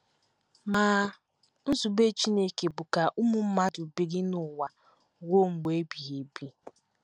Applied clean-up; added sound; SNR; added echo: none; none; none; none.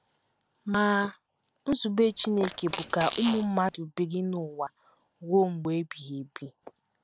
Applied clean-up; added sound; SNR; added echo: none; Fart; 8 dB; none.